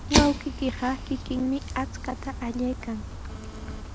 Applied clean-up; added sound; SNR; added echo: none; Fire; 1 dB; none.